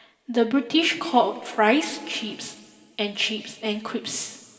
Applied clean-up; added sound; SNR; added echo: none; none; none; reverberation time 2.1 s.